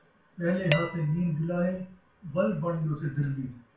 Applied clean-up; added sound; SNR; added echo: none; Dishes, pots, and pans; 5 dB; reverberation time 0.4 s.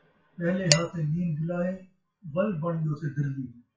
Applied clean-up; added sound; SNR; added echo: classical method WPE with log-MMSE.